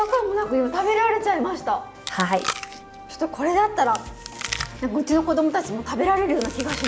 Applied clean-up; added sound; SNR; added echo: none; Chewing, mastication; 14 dB; none.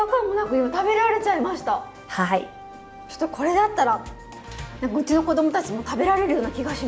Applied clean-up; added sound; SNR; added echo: none; none; none; none.